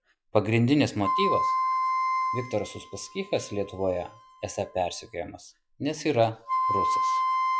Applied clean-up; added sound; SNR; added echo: classical method log-MMSE.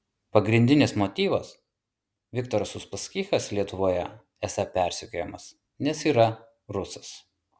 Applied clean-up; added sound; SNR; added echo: none; none; none; none.